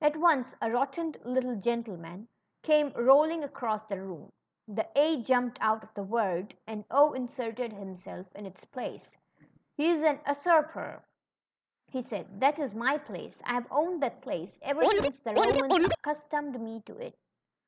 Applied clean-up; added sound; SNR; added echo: neural mask model Resemble Enhance denoiser.